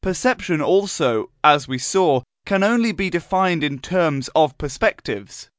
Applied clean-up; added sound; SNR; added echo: none; none; none; none.